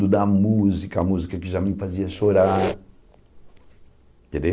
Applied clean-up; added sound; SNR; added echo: none; Squeak; 11 dB; none.